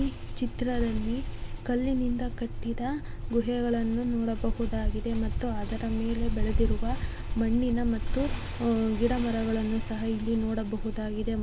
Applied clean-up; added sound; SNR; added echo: none; Motorcycle; 17 dB; none.